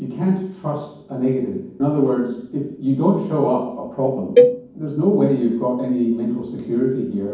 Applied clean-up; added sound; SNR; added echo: none; Cowbell; -1 dB; reverberation time 1.2 s.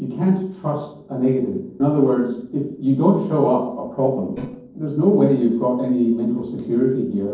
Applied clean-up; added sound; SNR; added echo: neural separator model SepFormer DNS4.